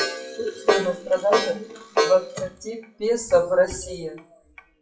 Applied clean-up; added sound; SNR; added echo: classical method WPE with log-MMSE.